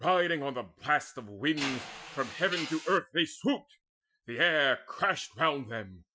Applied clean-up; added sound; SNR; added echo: classical method Wiener filter.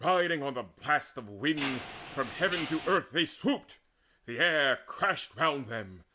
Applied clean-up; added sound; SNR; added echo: none; Mechanisms; 12 dB; none.